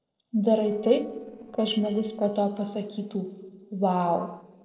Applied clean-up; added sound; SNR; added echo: neural separator model SepFormer DNS4.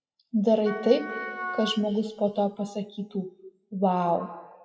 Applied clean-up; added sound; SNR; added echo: classical method WPE with log-MMSE.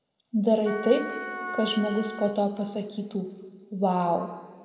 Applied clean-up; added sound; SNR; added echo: none; Wind instrument, woodwind instrument; 10 dB; reverberation time 2.0 s.